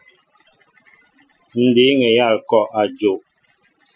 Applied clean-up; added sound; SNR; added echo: classical method Wiener filter.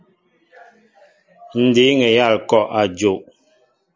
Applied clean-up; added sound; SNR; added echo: none; none; none; none.